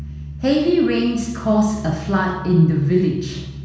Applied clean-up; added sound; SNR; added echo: none; none; none; reverberation time 1.1 s.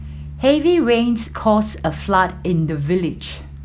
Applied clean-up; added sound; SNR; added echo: none; none; none; none.